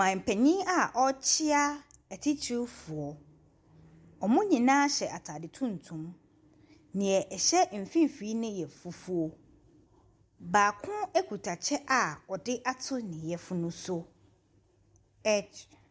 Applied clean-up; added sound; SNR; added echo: none; none; none; none.